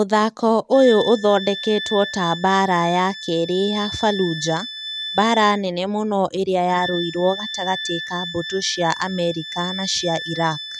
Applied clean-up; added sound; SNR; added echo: none; Wind instrument, woodwind instrument; 11 dB; none.